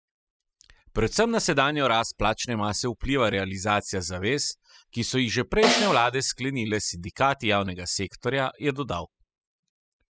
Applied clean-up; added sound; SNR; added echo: classical method spectral subtraction.